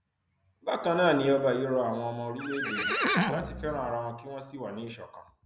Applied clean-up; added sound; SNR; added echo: none; Livestock, farm animals, working animals; 1 dB; none.